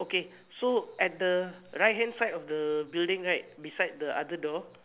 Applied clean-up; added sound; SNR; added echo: none; none; none; none.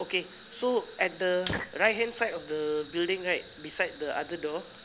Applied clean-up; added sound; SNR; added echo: none; Fire; 13 dB; none.